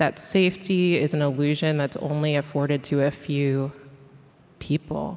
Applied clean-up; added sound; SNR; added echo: none; none; none; none.